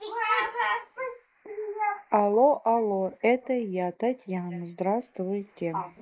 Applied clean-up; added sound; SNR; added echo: neural mask model Resemble Enhance denoiser.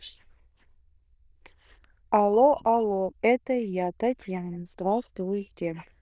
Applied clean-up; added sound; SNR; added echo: neural diffusion model UNIVERSE++.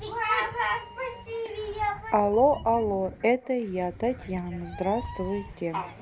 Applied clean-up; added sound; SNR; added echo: none; Meow; 15 dB; none.